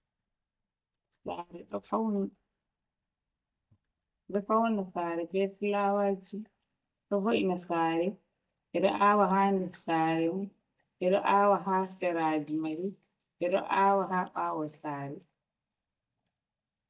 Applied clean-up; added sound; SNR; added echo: neural mask model DeepFilterNet 3.